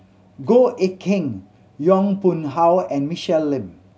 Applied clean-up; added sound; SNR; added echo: none; none; none; none.